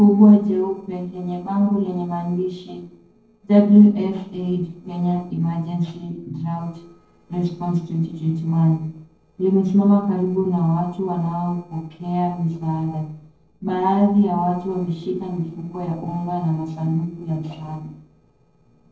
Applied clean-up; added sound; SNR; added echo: neural separator model SepFormer DNS4.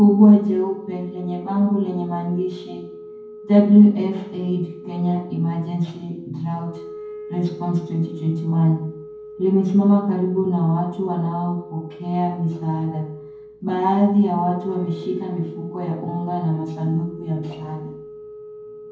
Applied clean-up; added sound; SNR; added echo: none; Wind instrument, woodwind instrument; 17 dB; reverberation time 0.9 s.